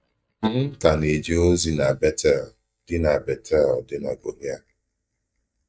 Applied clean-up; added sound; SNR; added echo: neural mask model DeepFilterNet 3.